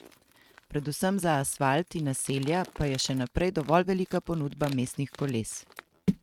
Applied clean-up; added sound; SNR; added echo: neural mask model RNNoise.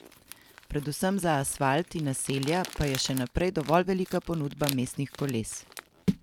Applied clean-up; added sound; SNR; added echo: none; Crumpling, crinkling; 11 dB; none.